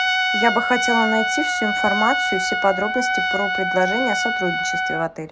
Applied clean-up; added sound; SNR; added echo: none; Trumpet; -1 dB; none.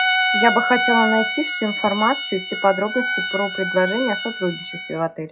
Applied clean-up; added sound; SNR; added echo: classical method log-MMSE.